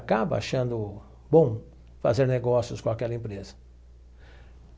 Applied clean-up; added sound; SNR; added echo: none; none; none; none.